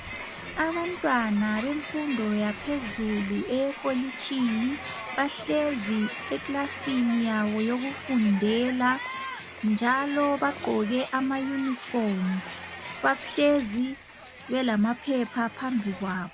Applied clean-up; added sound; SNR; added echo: none; Crowd; 11 dB; none.